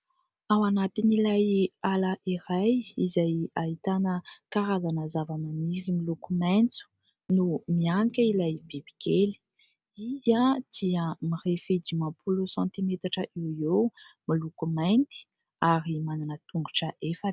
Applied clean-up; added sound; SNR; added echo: none; none; none; none.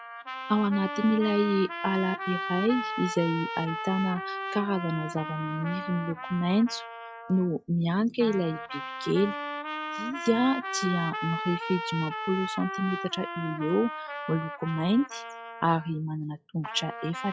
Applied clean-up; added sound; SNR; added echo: classical method log-MMSE.